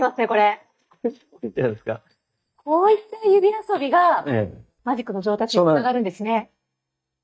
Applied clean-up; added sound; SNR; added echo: neural mask model DeepFilterNet 3.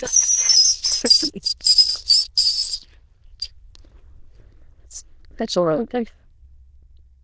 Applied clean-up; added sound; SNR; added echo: neural diffusion model UNIVERSE++.